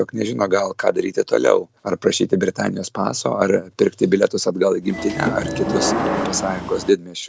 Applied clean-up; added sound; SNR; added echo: none; Subway, metro, underground / Sliding door; 4 dB; none.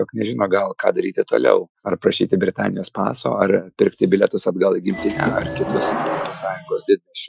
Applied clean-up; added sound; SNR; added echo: classical method Wiener filter.